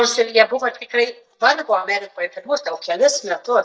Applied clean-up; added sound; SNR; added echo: neural mask model DeepFilterNet 3.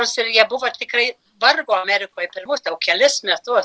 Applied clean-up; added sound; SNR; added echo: none; none; none; none.